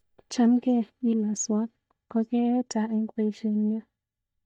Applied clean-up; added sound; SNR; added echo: neural mask model DeepFilterNet 3.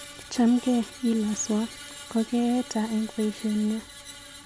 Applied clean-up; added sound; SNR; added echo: none; Screech; 15 dB; none.